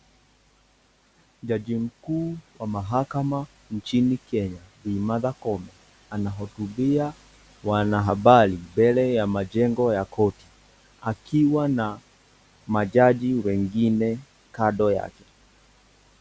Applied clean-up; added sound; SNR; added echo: none; none; none; none.